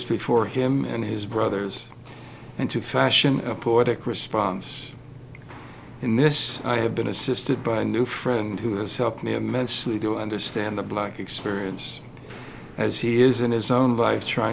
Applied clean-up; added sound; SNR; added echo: none; Walk, footsteps; 19 dB; none.